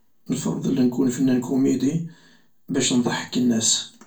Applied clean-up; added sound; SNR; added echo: none; none; none; reverberation time 0.3 s.